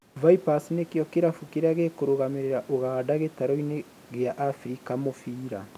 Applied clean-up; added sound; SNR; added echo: none; none; none; none.